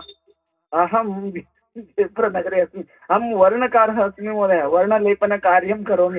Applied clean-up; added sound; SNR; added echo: none; none; none; reverberation time 0.2 s.